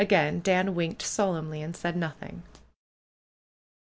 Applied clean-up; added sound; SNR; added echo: none; none; none; none.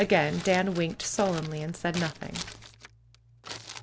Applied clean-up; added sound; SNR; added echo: none; Crumpling, crinkling; 13 dB; none.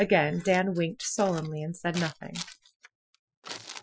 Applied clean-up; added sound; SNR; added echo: classical method Wiener filter.